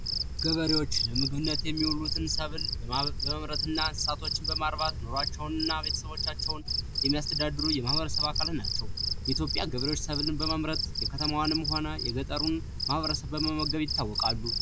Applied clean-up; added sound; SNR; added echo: none; Cricket; -2 dB; none.